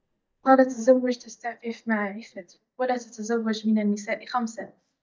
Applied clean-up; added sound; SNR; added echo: neural mask model DeepFilterNet 3.